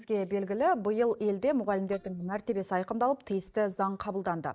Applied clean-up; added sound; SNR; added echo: neural mask model DeepFilterNet 3.